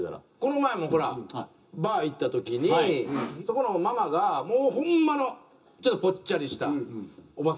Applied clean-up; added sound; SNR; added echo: none; Sawing; 13 dB; reverberation time 0.2 s.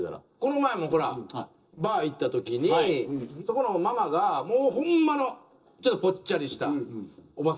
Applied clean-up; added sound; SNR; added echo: neural separator model SepFormer DNS4.